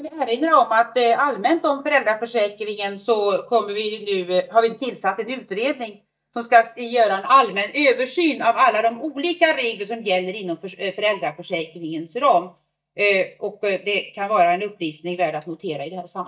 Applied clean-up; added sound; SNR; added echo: neural mask model DeepFilterNet 3.